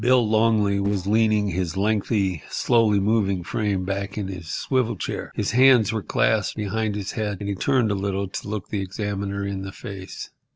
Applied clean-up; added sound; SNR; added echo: neural separator model SepFormer DNS4.